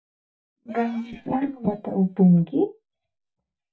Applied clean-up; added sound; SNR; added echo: neural mask model DeepFilterNet 3.